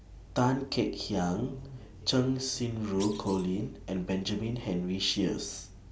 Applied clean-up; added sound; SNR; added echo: none; Thump, thud; 18 dB; none.